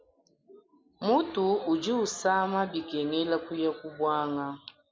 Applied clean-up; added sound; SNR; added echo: none; none; none; none.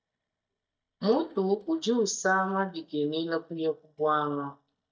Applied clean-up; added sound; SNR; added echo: neural mask model DeepFilterNet 3.